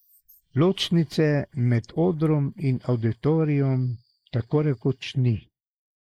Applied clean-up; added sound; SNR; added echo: neural mask model Resemble Enhance denoiser.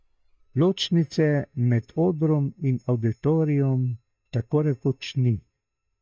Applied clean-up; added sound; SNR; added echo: neural mask model DeepFilterNet 3.